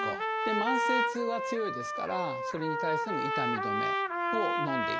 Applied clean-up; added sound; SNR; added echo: none; Trumpet; -4 dB; none.